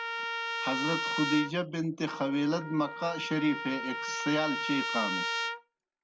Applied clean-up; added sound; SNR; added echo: none; Trumpet; 3 dB; none.